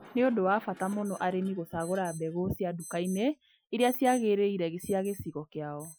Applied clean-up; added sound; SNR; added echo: classical method Wiener filter.